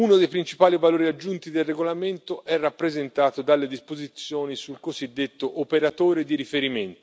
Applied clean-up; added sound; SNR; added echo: none; none; none; none.